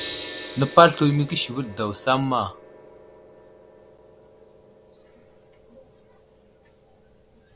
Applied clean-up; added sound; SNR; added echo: none; Gong; 17 dB; none.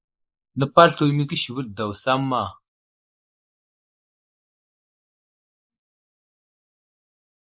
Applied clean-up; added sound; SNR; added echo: neural mask model Resemble Enhance denoiser.